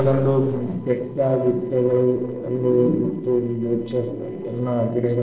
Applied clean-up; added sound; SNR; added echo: neural separator model SepFormer DNS4.